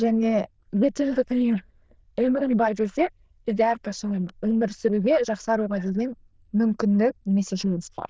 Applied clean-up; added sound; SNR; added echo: neural diffusion model UNIVERSE++.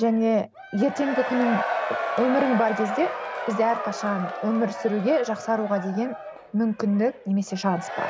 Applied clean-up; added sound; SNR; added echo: none; Crowd / Cheering; 7 dB; none.